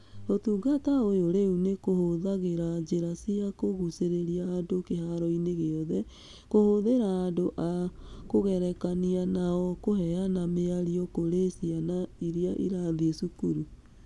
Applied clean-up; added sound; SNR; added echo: none; none; none; none.